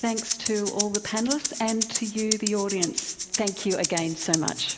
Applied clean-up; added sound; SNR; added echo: none; Rattle (instrument); 3 dB; none.